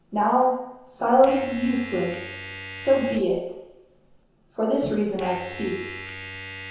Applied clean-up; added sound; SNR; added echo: none; Domestic sounds, home sounds; 14 dB; reverberation time 0.9 s.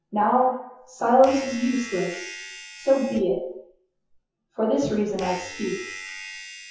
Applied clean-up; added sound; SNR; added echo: classical method WPE with log-MMSE.